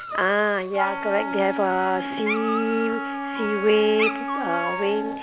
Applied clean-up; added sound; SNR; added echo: none; Wind instrument, woodwind instrument + Dog; 5 dB; none.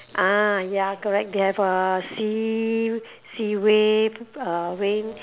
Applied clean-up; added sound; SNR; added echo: none; none; none; none.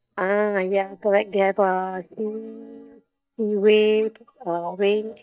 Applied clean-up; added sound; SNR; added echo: neural mask model DeepFilterNet 3.